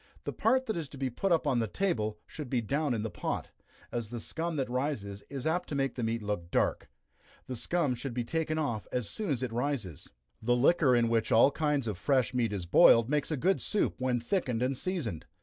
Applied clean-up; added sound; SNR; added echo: none; none; none; none.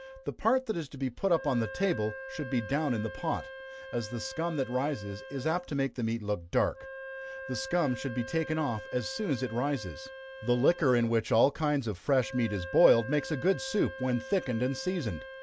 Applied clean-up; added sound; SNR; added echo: none; Wind instrument, woodwind instrument; 14 dB; none.